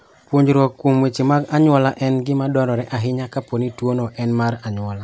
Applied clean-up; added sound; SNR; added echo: none; none; none; none.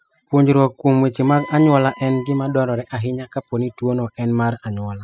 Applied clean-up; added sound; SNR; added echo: classical method spectral subtraction.